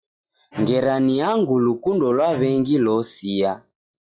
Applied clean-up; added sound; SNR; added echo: classical method log-MMSE.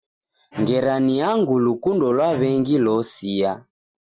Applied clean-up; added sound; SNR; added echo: none; Bowed string instrument; 17 dB; none.